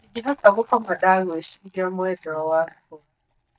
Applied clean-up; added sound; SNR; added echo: neural mask model DeepFilterNet 3.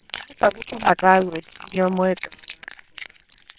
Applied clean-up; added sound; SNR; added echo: neural separator model SepFormer WHAMR!.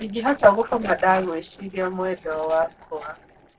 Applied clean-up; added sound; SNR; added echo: neural separator model SepFormer DNS4.